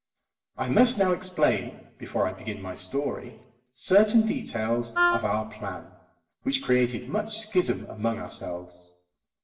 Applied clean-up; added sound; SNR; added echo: none; Wind instrument, woodwind instrument; 0 dB; reverberation time 0.8 s.